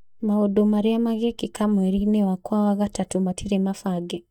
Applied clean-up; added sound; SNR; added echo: neural mask model DeepFilterNet 3.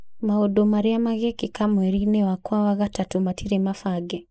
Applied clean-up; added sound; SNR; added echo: neural mask model Resemble Enhance denoiser.